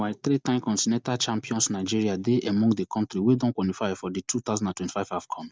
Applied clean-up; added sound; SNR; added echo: none; none; none; none.